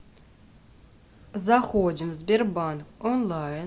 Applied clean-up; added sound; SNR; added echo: none; none; none; none.